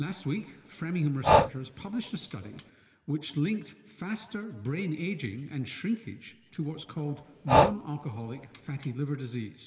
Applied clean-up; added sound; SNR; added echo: none; Breathing; -4 dB; reverberation time 1.4 s.